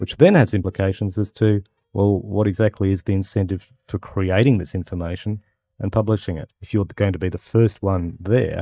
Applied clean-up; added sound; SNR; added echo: neural mask model DeepFilterNet 3.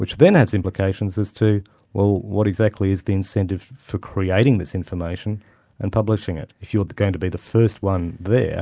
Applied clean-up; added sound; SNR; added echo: none; none; none; none.